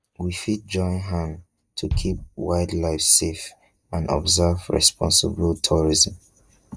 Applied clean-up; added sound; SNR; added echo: neural mask model DeepFilterNet 3.